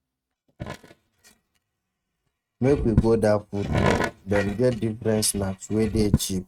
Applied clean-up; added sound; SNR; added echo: neural mask model RNNoise.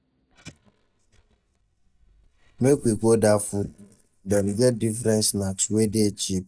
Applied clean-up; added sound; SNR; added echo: neural mask model DeepFilterNet 3.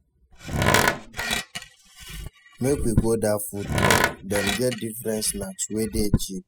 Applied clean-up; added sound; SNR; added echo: classical method spectral subtraction.